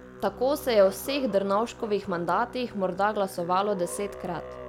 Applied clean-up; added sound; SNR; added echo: none; Musical instrument; 15 dB; none.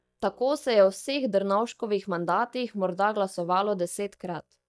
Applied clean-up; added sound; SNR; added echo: neural mask model DeepFilterNet 3.